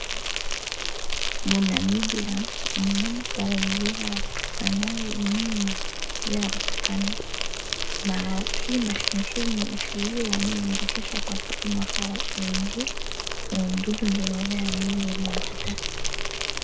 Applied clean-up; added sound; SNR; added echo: none; Insect; -1 dB; reverberation time 0.2 s.